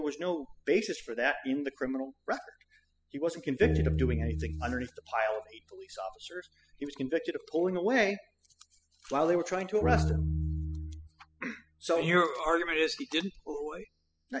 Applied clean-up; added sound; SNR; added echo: classical method spectral subtraction.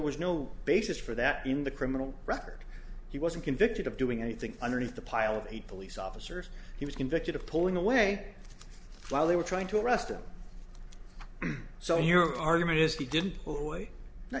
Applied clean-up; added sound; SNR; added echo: none; none; none; none.